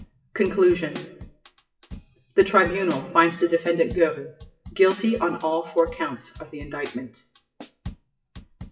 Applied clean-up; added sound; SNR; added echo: classical method WPE with log-MMSE.